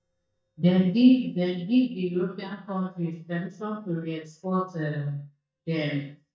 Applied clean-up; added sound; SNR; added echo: neural mask model DeepFilterNet 3.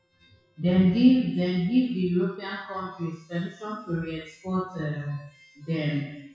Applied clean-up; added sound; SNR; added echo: classical method WPE with log-MMSE.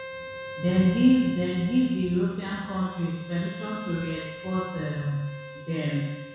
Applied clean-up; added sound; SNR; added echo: none; Bowed string instrument; 14 dB; reverberation time 1.1 s.